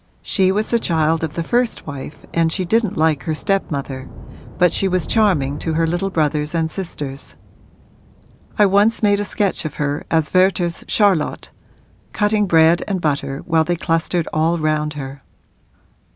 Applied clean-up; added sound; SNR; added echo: none; Thunder / Rain; 19 dB; none.